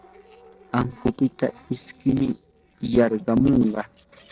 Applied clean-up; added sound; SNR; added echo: neural separator model SepFormer DNS4.